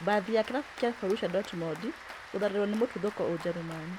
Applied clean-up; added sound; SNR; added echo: none; Applause; 14 dB; none.